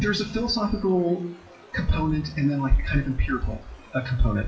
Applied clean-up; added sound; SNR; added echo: classical method WPE with log-MMSE.